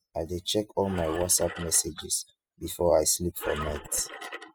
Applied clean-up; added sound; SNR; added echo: classical method spectral subtraction.